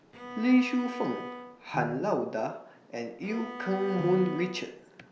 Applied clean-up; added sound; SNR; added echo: none; Piano + Bowed string instrument; 10 dB; none.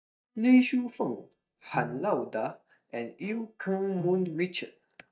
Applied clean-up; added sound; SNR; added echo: neural mask model DeepFilterNet 3.